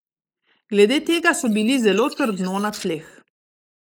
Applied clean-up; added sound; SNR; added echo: neural mask model Resemble Enhance denoiser.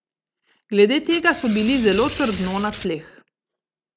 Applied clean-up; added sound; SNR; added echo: none; Tearing; 12 dB; none.